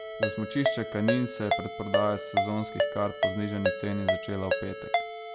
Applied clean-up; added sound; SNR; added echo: none; Ringtone; -1 dB; none.